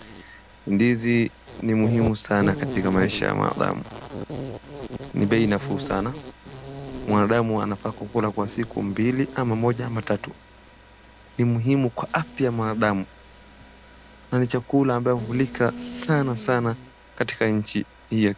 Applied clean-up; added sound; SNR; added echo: none; Insect; 12 dB; none.